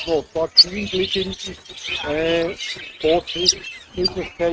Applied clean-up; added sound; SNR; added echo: neural mask model RNNoise.